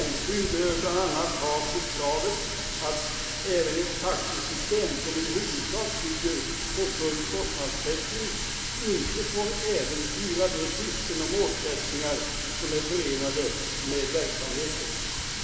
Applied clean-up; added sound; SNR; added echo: none; Water tap, faucet; 1 dB; reverberation time 2.3 s.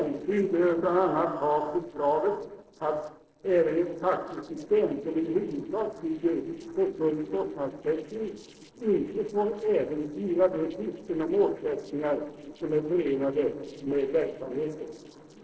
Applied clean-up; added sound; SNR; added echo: neural separator model SepFormer DNS4.